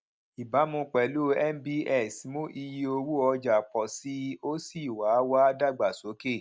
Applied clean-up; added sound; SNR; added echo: none; none; none; none.